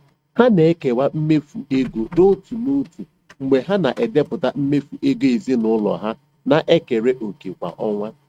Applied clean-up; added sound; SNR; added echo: neural mask model RNNoise.